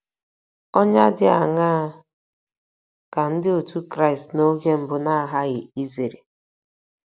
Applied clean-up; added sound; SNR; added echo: none; none; none; none.